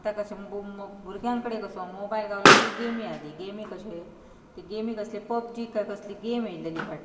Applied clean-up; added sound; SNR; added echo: none; Explosion; -4 dB; reverberation time 1.8 s.